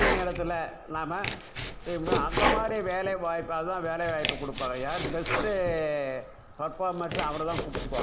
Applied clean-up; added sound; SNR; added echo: none; Domestic sounds, home sounds; 2 dB; none.